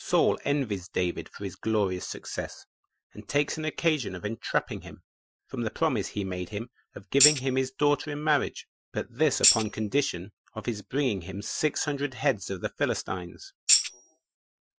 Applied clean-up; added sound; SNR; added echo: classical method Wiener filter.